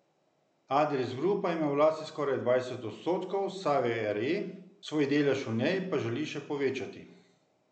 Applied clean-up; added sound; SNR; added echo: none; none; none; none.